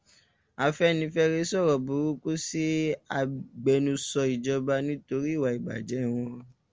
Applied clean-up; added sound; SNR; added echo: none; none; none; none.